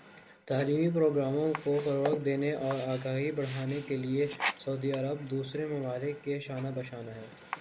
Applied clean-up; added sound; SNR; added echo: none; Sink (filling or washing); 12 dB; none.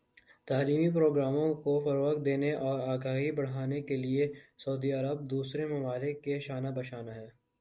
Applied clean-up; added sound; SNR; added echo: none; none; none; none.